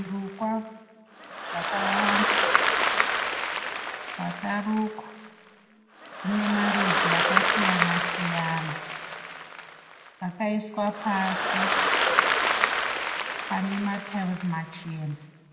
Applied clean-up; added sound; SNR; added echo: none; Applause; -4 dB; reverberation time 1.6 s.